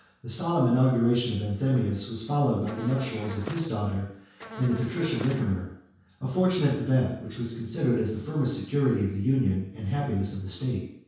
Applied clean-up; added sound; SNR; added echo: none; Buzz; 13 dB; reverberation time 0.6 s.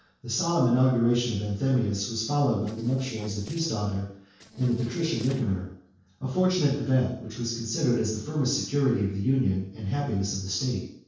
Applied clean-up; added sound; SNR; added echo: neural separator model SepFormer DNS4.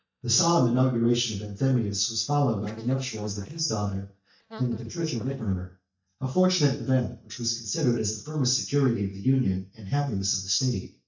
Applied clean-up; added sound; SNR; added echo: neural mask model DeepFilterNet 3.